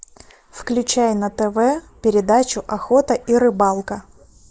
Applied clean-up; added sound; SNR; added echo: neural mask model Resemble Enhance denoiser.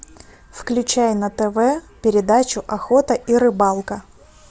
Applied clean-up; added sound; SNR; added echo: none; none; none; none.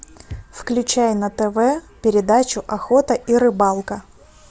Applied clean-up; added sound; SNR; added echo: none; Bass drum; 16 dB; none.